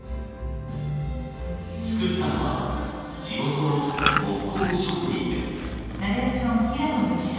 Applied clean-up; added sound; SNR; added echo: none; Chewing, mastication; 6 dB; reverberation time 2.1 s.